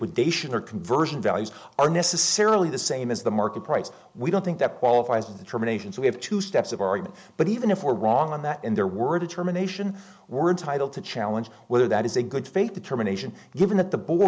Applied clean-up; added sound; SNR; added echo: none; none; none; none.